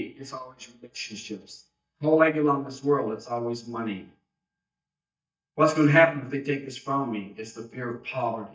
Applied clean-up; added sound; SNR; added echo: neural mask model DeepFilterNet 3.